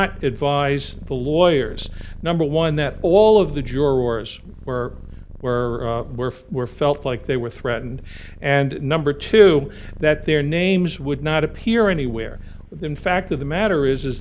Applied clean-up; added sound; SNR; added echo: none; Purr; 14 dB; none.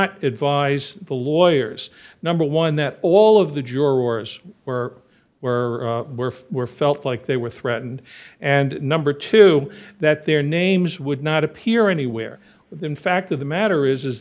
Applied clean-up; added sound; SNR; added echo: none; none; none; none.